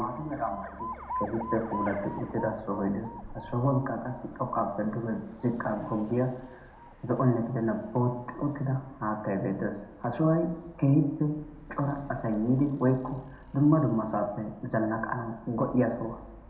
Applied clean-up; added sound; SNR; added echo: none; Alarm; 15 dB; reverberation time 0.7 s.